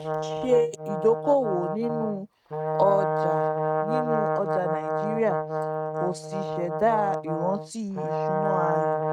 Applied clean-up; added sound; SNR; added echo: neural mask model RNNoise.